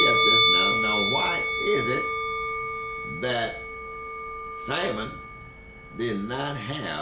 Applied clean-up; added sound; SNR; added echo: none; Musical instrument; -4 dB; none.